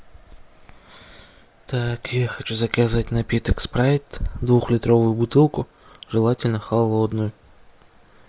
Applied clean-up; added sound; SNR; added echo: none; none; none; none.